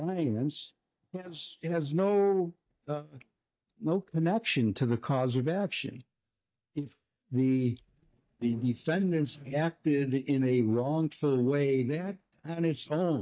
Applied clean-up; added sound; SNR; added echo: neural mask model DeepFilterNet 3.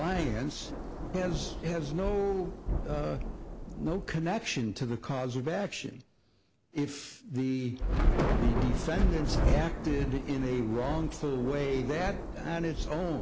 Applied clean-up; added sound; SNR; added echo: none; Thunder / Rain; 0 dB; none.